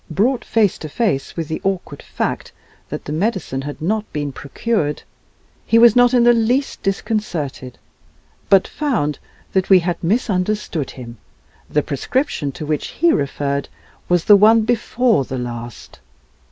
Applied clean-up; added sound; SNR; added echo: none; none; none; none.